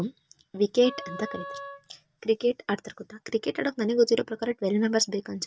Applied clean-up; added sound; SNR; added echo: none; Wind instrument, woodwind instrument; 14 dB; none.